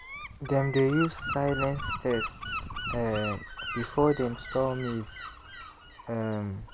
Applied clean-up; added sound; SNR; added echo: none; Gull, seagull / Wind; 8 dB; none.